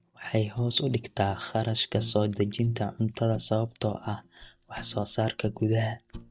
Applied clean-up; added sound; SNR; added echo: neural mask model DeepFilterNet 3.